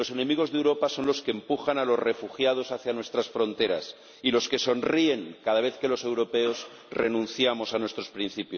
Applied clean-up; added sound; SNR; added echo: none; none; none; none.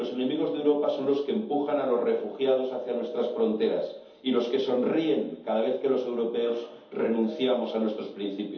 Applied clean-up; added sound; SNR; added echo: none; Telephone; 15 dB; reverberation time 0.6 s.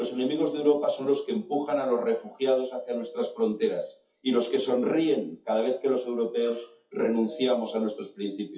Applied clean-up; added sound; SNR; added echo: classical method WPE with log-MMSE.